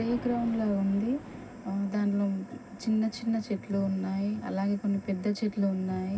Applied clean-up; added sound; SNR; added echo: none; Thunder; 18 dB; reverberation time 0.4 s.